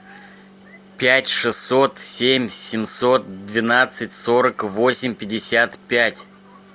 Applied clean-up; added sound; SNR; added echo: none; none; none; none.